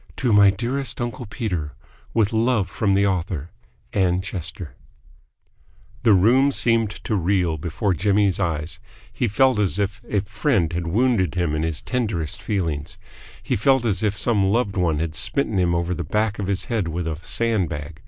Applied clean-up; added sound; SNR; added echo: none; none; none; none.